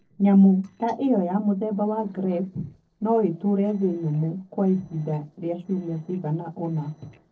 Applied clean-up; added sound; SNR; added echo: neural separator model SepFormer DNS4.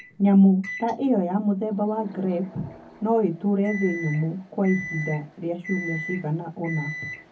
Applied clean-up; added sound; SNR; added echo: none; Microwave oven; 14 dB; reverberation time 0.3 s.